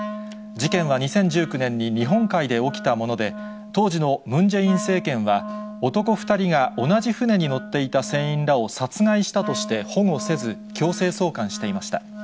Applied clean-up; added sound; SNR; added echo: none; Wind instrument, woodwind instrument; 13 dB; none.